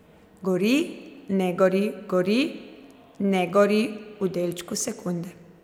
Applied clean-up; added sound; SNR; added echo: none; none; none; none.